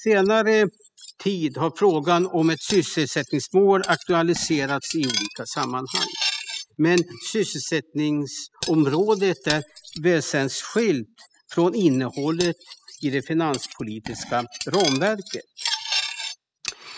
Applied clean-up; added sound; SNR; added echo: classical method spectral subtraction.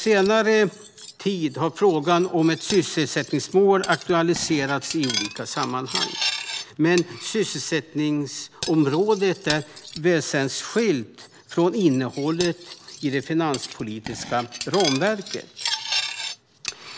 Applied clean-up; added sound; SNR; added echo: none; Cutlery, silverware; 11 dB; none.